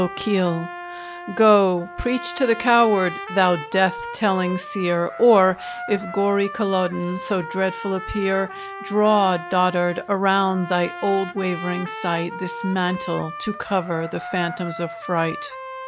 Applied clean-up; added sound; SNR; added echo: none; Trumpet; 12 dB; none.